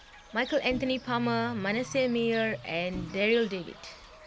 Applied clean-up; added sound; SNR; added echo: none; Bird / Fowl + Bowed string instrument; 14 dB; none.